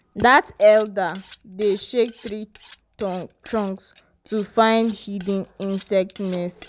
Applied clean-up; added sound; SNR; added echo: none; Cutlery, silverware; 14 dB; none.